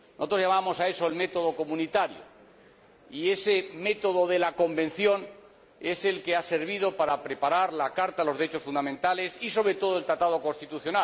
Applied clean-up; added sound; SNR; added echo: none; none; none; none.